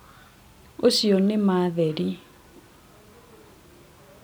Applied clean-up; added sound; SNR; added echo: none; none; none; none.